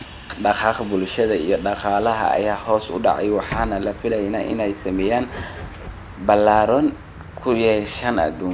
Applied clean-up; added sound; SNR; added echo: none; Bus; 15 dB; none.